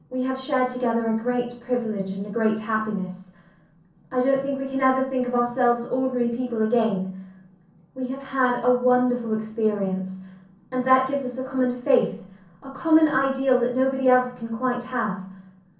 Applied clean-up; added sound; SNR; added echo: none; none; none; reverberation time 0.6 s.